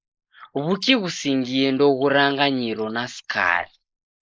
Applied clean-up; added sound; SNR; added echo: neural mask model Resemble Enhance denoiser.